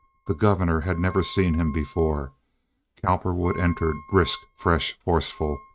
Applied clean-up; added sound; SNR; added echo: neural mask model RNNoise.